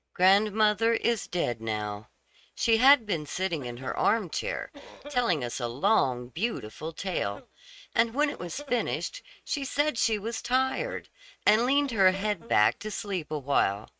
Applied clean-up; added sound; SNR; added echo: neural mask model RNNoise.